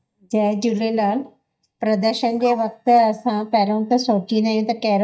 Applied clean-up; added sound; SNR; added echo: neural mask model DeepFilterNet 3.